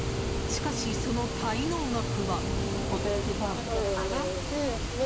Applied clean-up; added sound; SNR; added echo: none; Water; 3 dB; none.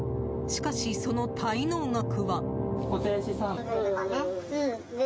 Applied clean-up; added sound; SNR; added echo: none; none; none; none.